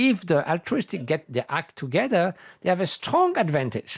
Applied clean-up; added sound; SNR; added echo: neural mask model DeepFilterNet 3.